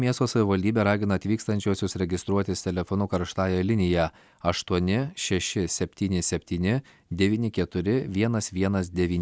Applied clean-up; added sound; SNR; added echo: none; none; none; none.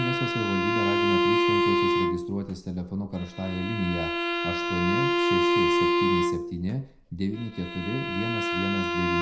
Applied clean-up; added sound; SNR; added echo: none; Bowed string instrument; -5 dB; reverberation time 0.4 s.